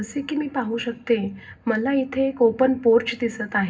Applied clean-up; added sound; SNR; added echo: none; none; none; reverberation time 0.4 s.